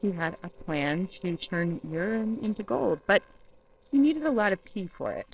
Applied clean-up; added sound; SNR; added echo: neural separator model SepFormer DNS4.